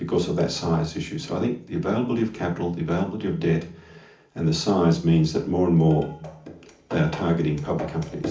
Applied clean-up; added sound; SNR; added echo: none; none; none; reverberation time 0.4 s.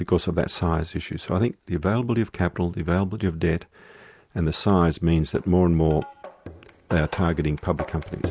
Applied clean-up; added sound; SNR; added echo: none; none; none; none.